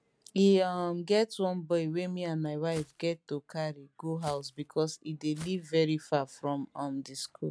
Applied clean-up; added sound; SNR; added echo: none; Walk, footsteps; 19 dB; none.